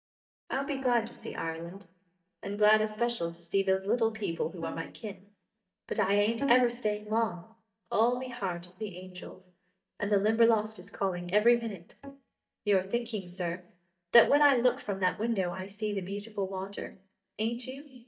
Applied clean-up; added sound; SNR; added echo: neural mask model DeepFilterNet 3.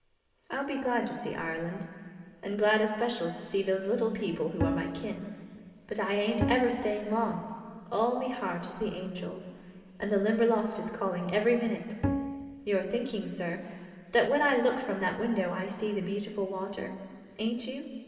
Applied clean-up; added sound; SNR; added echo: none; Bowed string instrument; 5 dB; reverberation time 2.5 s.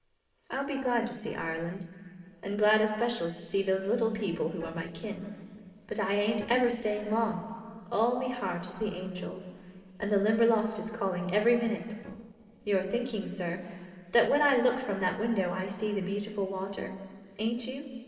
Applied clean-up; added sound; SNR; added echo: neural separator model SepFormer DNS4.